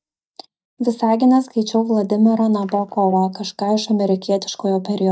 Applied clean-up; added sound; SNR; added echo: neural mask model DeepFilterNet 3.